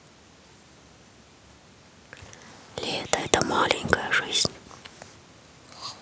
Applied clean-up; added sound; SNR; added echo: none; none; none; none.